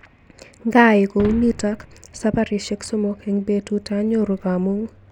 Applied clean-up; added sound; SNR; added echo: none; Boom; 14 dB; none.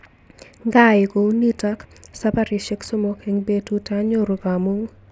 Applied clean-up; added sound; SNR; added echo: none; none; none; none.